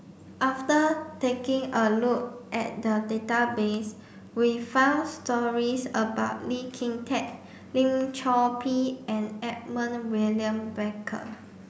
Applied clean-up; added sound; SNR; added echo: none; none; none; none.